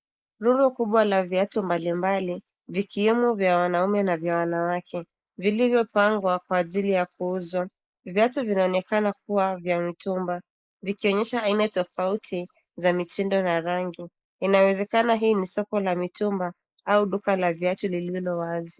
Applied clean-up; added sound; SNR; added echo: neural mask model Resemble Enhance denoiser.